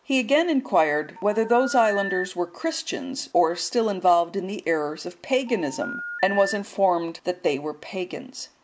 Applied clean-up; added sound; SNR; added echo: none; Telephone; 10 dB; none.